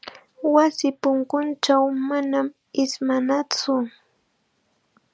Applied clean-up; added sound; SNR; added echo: none; none; none; none.